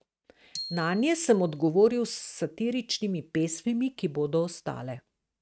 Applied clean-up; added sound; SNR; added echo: neural mask model RNNoise.